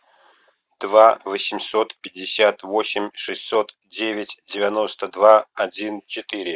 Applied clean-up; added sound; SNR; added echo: none; none; none; none.